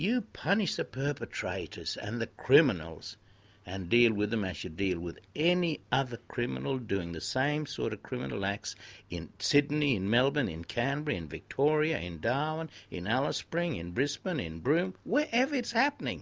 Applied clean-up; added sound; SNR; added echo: none; none; none; none.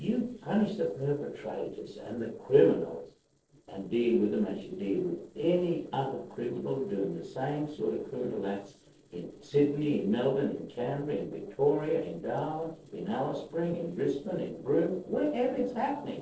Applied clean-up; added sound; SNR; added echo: neural separator model SepFormer DNS4.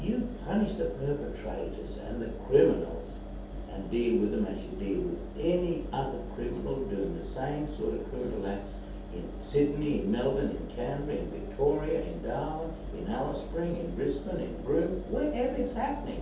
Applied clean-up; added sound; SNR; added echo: none; Engine; 8 dB; reverberation time 0.7 s.